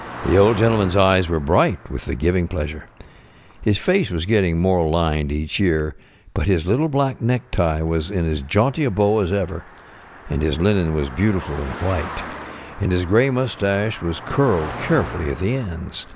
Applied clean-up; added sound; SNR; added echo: none; Car passing by; 16 dB; none.